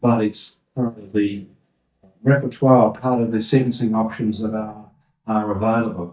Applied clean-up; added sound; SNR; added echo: neural mask model DeepFilterNet 3.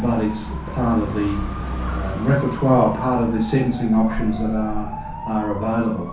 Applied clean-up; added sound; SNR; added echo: none; Motorcycle / Dog; 8 dB; reverberation time 0.6 s.